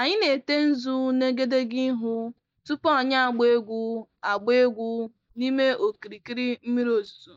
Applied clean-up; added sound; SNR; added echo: neural mask model DeepFilterNet 3.